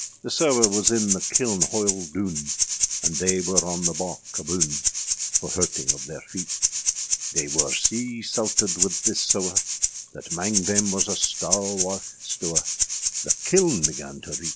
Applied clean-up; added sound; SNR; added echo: none; Rattle (instrument); -3 dB; none.